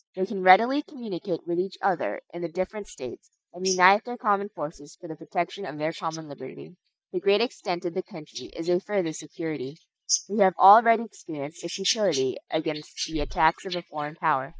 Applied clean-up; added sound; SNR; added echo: neural mask model DeepFilterNet 3.